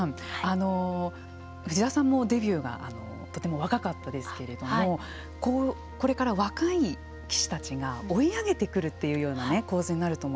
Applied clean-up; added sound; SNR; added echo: none; none; none; none.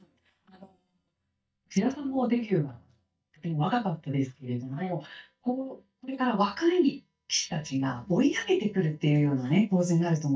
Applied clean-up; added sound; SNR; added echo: neural mask model DeepFilterNet 3.